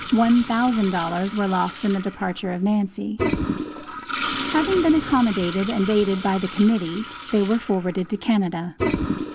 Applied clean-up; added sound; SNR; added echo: none; Toilet flush; 7 dB; none.